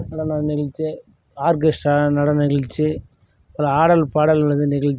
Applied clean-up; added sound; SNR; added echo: none; none; none; none.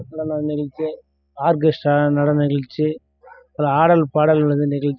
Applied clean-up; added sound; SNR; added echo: classical method spectral subtraction.